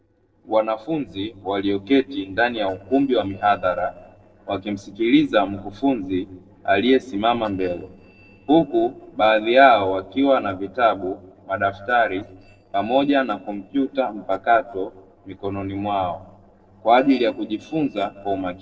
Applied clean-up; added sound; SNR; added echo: neural separator model SepFormer DNS4.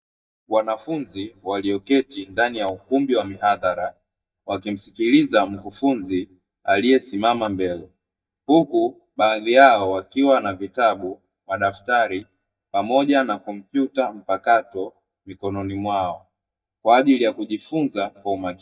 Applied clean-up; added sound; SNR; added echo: neural mask model DeepFilterNet 3.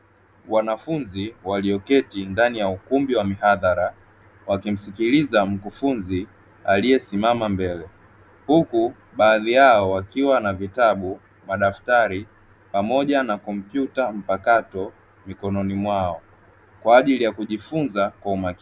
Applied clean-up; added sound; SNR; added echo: none; none; none; none.